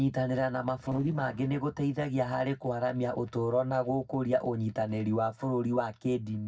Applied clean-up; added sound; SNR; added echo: neural separator model SepFormer DNS4.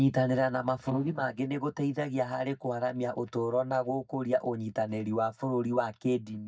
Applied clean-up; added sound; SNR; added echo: neural mask model DeepFilterNet 3.